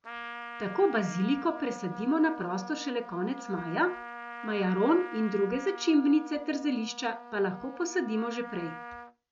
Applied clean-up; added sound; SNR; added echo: none; Trumpet; 13 dB; none.